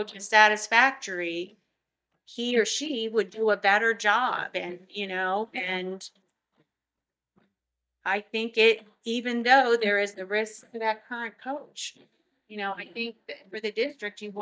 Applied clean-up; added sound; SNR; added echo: neural mask model DeepFilterNet 3.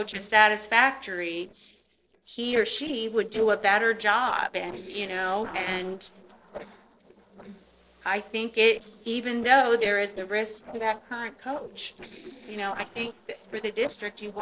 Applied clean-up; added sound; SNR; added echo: neural separator model SepFormer DNS4.